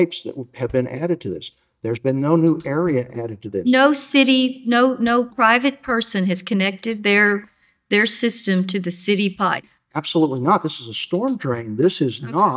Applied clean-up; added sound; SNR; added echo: neural mask model DeepFilterNet 3.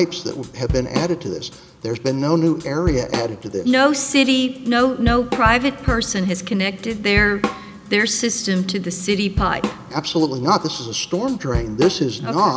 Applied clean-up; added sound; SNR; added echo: none; Drum / Drum kit; 10 dB; none.